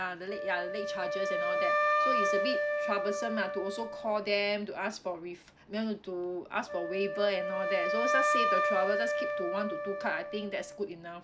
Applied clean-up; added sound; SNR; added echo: none; Wind instrument, woodwind instrument; -2 dB; none.